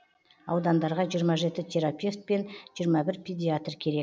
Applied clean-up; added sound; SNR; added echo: none; none; none; none.